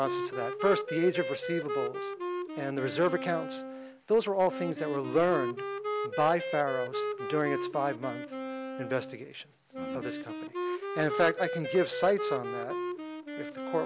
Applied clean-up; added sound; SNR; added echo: none; Wind instrument, woodwind instrument; 4 dB; none.